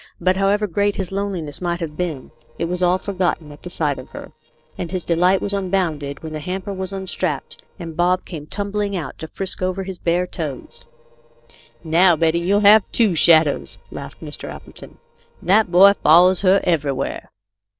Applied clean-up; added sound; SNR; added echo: neural separator model SepFormer DNS4.